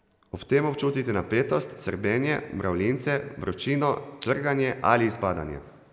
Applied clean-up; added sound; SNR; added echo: none; Crushing; 19 dB; none.